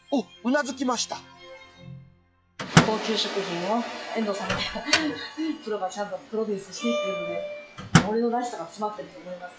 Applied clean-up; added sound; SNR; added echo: classical method log-MMSE.